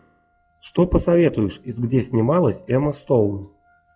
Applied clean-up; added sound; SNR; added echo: classical method log-MMSE.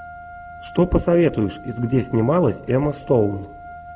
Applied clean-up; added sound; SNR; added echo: none; Wind instrument, woodwind instrument; 19 dB; none.